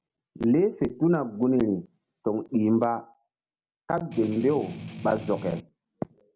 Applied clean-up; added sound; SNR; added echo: none; Strum; 11 dB; none.